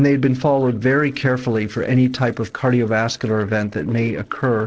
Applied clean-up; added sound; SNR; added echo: neural separator model SepFormer DNS4.